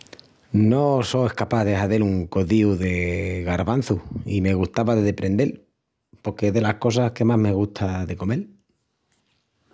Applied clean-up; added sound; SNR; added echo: none; none; none; none.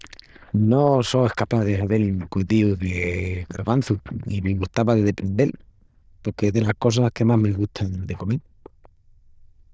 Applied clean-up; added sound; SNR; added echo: neural diffusion model UNIVERSE++.